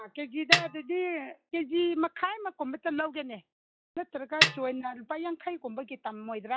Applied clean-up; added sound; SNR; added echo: classical method log-MMSE.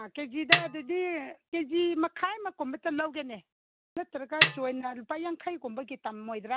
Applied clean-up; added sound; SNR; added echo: none; Snare drum; -5 dB; none.